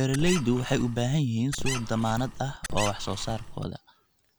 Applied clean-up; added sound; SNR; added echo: none; Squeak; 5 dB; none.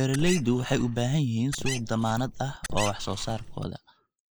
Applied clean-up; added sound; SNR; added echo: neural mask model Resemble Enhance denoiser.